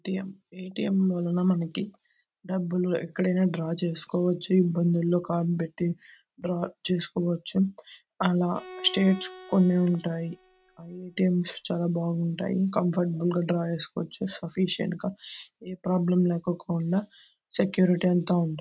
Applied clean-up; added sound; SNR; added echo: none; Bowed string instrument; 19 dB; none.